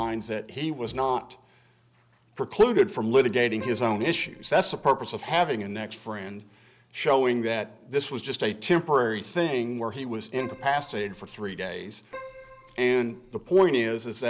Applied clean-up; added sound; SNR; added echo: none; Keyboard (musical); 19 dB; none.